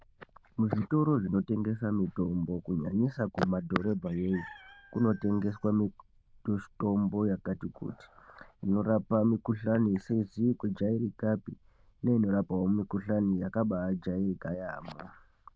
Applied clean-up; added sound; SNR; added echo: neural diffusion model UNIVERSE++.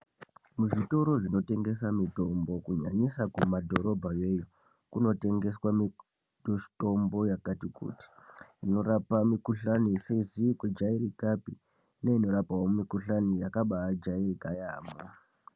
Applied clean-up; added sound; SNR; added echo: none; none; none; none.